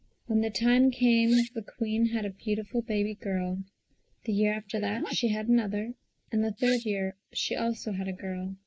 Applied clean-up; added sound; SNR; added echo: neural mask model Resemble Enhance denoiser.